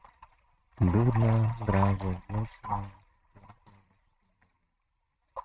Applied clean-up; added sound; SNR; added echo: neural mask model RNNoise.